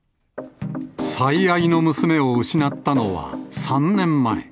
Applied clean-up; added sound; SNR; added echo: none; none; none; none.